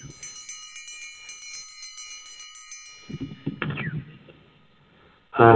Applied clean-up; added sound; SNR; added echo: none; Bell; 17 dB; reverberation time 1.2 s.